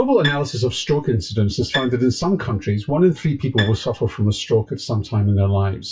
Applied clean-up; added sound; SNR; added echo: classical method WPE with log-MMSE.